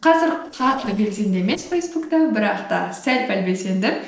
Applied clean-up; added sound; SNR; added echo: neural separator model SepFormer DNS4.